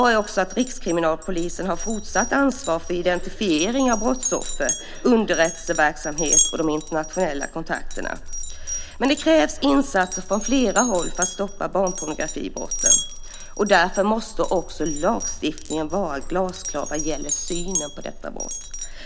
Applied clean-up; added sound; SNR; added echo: none; Glass; 5 dB; none.